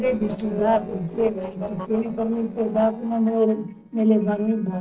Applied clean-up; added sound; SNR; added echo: neural separator model SepFormer DNS4.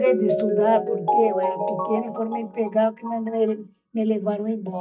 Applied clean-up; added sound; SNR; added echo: neural mask model DeepFilterNet 3.